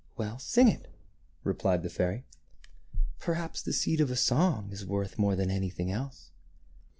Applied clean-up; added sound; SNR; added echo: none; Knock; 18 dB; none.